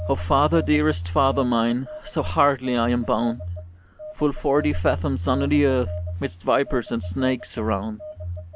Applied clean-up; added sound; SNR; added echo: none; Telephone; 9 dB; none.